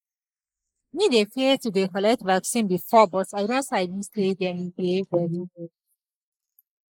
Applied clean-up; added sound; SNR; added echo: neural mask model Resemble Enhance denoiser.